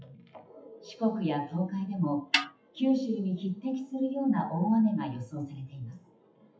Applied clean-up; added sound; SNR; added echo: classical method WPE with log-MMSE.